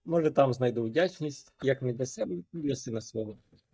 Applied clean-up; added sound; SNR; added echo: neural mask model DeepFilterNet 3.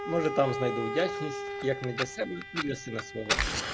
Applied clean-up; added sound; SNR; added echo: none; Bowed string instrument + Fire; 2 dB; none.